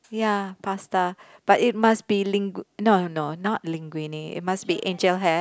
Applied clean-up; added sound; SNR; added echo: none; none; none; none.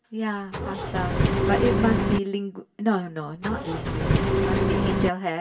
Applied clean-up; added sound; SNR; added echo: none; Engine; -4 dB; reverberation time 0.1 s.